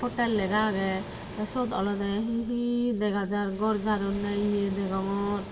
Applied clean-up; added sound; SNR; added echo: none; Waves, surf; 13 dB; reverberation time 1.5 s.